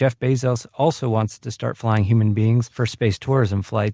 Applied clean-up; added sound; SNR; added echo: none; none; none; none.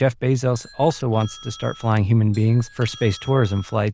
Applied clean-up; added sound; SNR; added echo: neural diffusion model UNIVERSE++.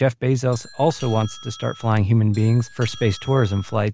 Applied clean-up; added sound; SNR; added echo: none; Doorbell; 18 dB; none.